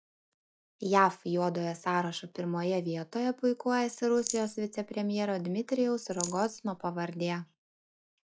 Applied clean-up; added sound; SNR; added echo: classical method log-MMSE.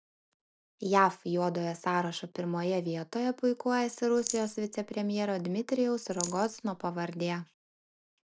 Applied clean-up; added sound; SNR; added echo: none; Rattle; 10 dB; none.